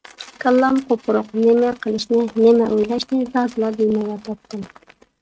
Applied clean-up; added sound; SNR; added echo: neural mask model RNNoise.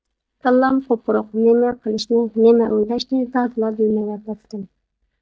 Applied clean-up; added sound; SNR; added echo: neural mask model DeepFilterNet 3.